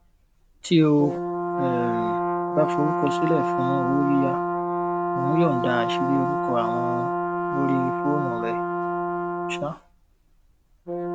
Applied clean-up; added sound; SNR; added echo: none; Brass instrument; 0 dB; none.